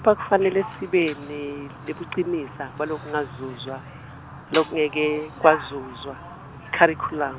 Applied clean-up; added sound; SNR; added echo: none; Fire; 15 dB; none.